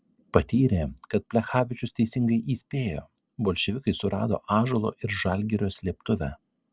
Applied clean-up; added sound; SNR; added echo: none; none; none; none.